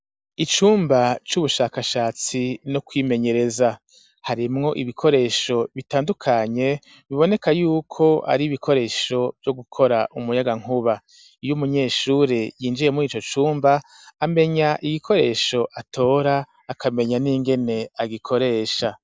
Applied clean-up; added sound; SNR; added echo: none; none; none; none.